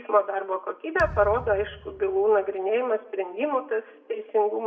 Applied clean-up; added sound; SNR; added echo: none; Thump, thud; 16 dB; reverberation time 1.0 s.